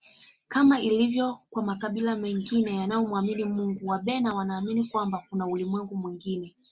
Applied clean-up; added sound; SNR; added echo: none; none; none; none.